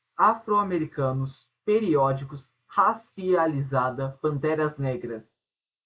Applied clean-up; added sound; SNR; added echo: neural mask model Resemble Enhance denoiser.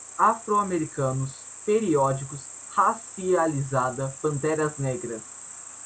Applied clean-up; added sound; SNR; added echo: none; Cricket; 13 dB; none.